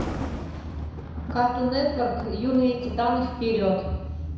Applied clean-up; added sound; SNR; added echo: none; Thunder; 13 dB; reverberation time 1.0 s.